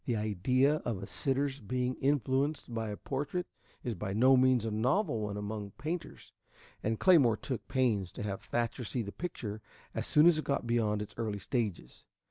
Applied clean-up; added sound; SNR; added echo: none; none; none; none.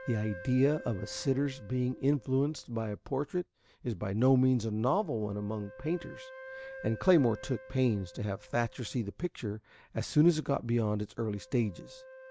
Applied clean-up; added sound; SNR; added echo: none; Wind instrument, woodwind instrument; 20 dB; none.